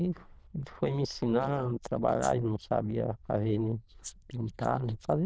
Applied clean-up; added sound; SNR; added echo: neural diffusion model UNIVERSE++.